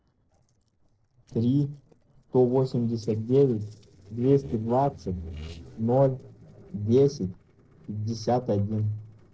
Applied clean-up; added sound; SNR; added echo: neural separator model SepFormer DNS4.